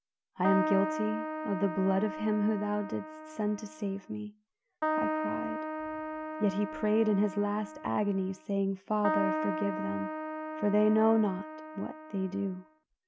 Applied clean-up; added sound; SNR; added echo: none; Keyboard (musical); 5 dB; none.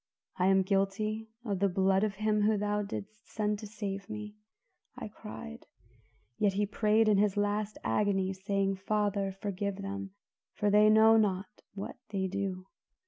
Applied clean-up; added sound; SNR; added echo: none; none; none; none.